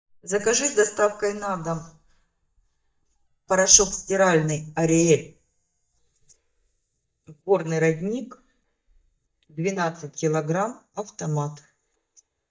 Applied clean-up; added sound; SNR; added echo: neural mask model DeepFilterNet 3.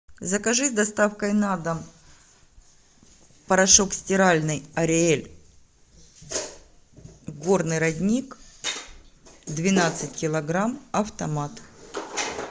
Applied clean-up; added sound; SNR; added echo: none; none; none; none.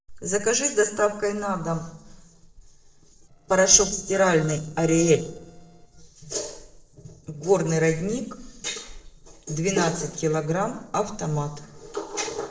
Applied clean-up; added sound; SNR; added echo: neural separator model SepFormer DNS4.